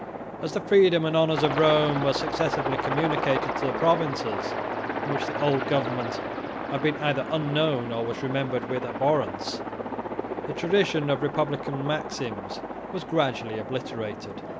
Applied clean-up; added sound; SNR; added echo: none; Aircraft; 5 dB; none.